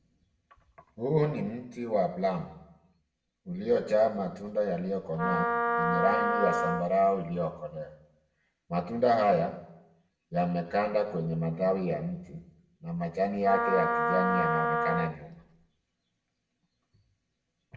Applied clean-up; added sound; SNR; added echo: none; Wind instrument, woodwind instrument; -1 dB; reverberation time 0.8 s.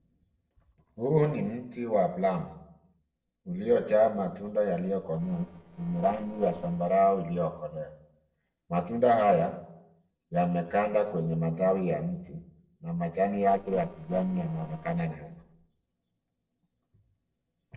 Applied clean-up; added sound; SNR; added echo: neural separator model SepFormer DNS4.